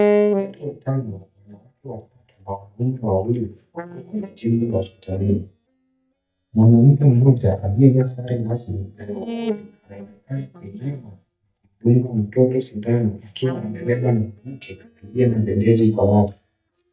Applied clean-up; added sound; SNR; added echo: neural mask model DeepFilterNet 3.